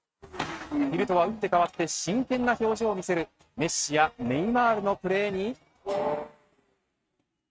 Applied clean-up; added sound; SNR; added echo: neural mask model RNNoise.